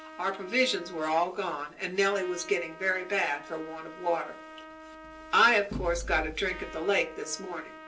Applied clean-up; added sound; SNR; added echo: none; Trumpet; 17 dB; reverberation time 0.3 s.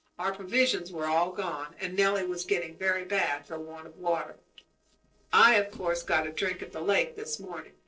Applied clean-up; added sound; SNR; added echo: neural separator model SepFormer DNS4.